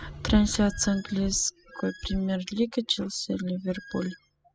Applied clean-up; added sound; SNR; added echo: classical method spectral subtraction.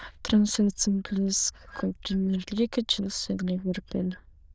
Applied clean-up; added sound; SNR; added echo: neural diffusion model UNIVERSE++.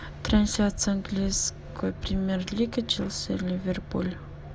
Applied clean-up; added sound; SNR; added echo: none; none; none; none.